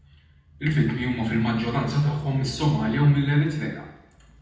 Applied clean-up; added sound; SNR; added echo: none; Engine starting / Accelerating, revving, vroom / Motor vehicle (road); 18 dB; reverberation time 0.8 s.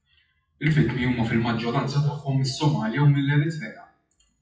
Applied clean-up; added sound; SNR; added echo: classical method WPE with log-MMSE.